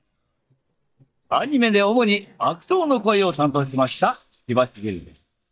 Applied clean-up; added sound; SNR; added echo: neural mask model DeepFilterNet 3.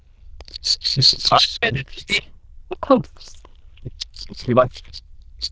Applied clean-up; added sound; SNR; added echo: neural diffusion model UNIVERSE++.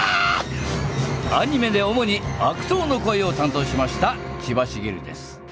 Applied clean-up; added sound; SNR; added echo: none; none; none; none.